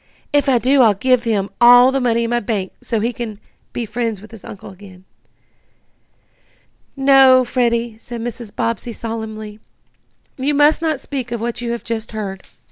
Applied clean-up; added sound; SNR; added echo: none; none; none; none.